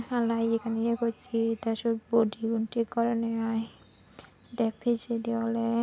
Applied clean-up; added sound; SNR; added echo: none; none; none; none.